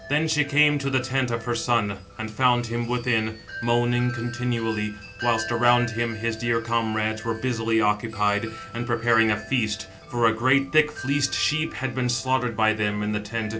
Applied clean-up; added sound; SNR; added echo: none; Wind chime; 15 dB; none.